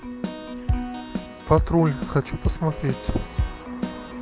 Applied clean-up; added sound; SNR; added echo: none; Keyboard (musical); 3 dB; none.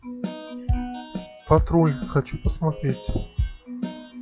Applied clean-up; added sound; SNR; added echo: classical method log-MMSE.